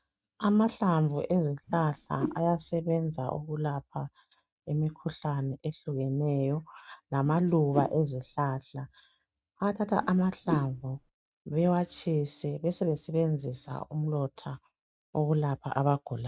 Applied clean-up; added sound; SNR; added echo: neural mask model RNNoise.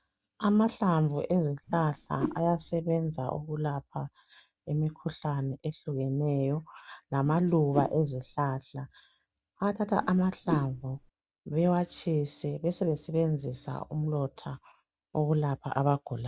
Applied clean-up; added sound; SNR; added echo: none; Whoosh, swoosh, swish; 9 dB; none.